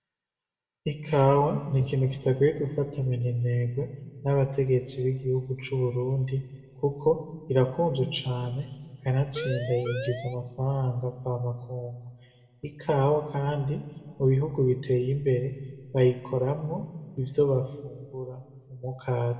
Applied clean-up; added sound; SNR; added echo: none; Siren; 7 dB; reverberation time 1.6 s.